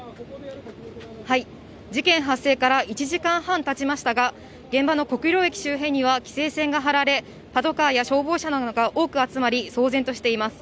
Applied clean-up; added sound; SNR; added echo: none; none; none; none.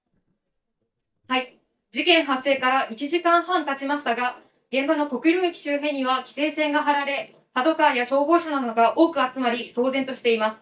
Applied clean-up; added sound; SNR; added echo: neural mask model DeepFilterNet 3.